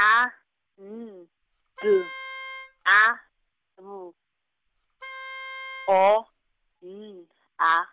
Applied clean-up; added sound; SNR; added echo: none; Wind instrument, woodwind instrument; 15 dB; none.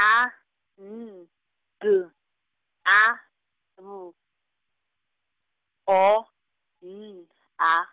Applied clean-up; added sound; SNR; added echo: none; none; none; none.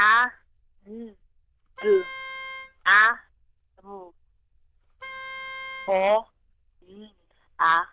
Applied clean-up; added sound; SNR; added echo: neural diffusion model UNIVERSE++.